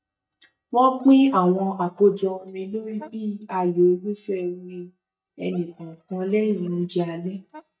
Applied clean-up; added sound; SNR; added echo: neural mask model DeepFilterNet 3.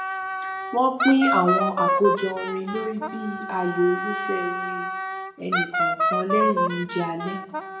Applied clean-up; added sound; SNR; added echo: none; Wind instrument, woodwind instrument; 1 dB; reverberation time 0.6 s.